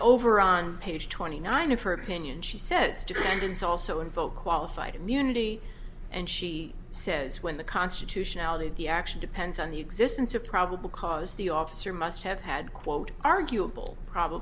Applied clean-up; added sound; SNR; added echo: none; none; none; none.